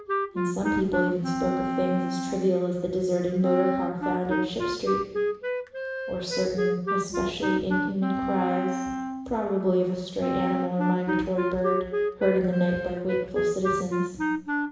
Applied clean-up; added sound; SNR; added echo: none; Wind instrument, woodwind instrument; 2 dB; reverberation time 1.0 s.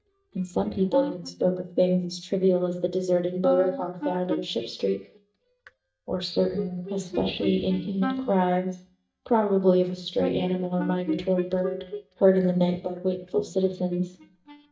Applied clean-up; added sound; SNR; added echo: neural mask model DeepFilterNet 3.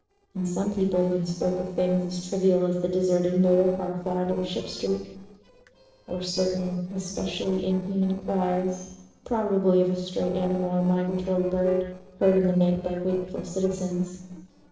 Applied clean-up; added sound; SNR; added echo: neural separator model SepFormer DNS4.